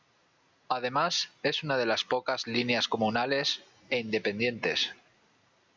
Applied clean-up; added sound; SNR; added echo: none; none; none; none.